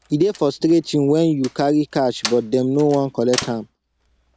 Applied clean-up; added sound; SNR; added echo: none; Slam; 16 dB; none.